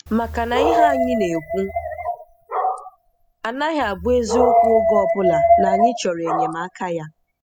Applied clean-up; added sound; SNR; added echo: classical method spectral subtraction.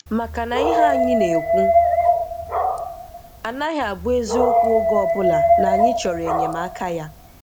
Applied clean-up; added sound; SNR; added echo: none; Dog; -5 dB; none.